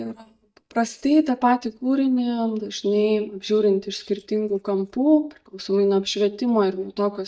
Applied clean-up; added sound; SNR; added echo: neural mask model DeepFilterNet 3.